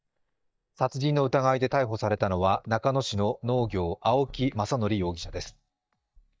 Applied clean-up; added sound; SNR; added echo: neural mask model DeepFilterNet 3.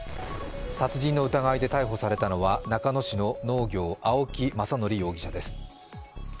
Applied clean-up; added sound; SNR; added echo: none; Explosion; 16 dB; none.